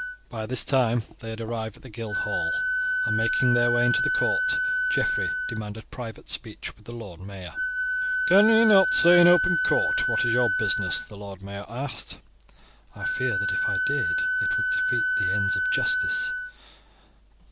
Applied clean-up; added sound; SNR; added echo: none; Wind instrument, woodwind instrument; -1 dB; none.